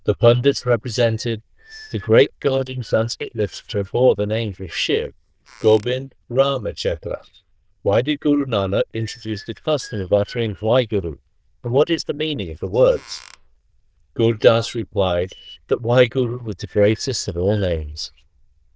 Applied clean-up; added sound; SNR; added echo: neural diffusion model UNIVERSE++.